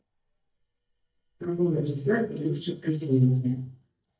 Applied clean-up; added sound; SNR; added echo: neural mask model DeepFilterNet 3.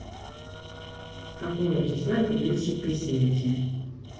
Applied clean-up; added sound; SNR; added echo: neural separator model SepFormer DNS4.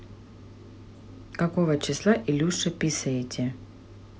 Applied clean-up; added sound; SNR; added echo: none; none; none; none.